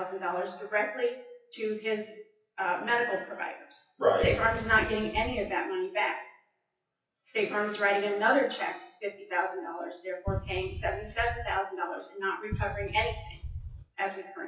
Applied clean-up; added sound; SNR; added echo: classical method WPE with log-MMSE.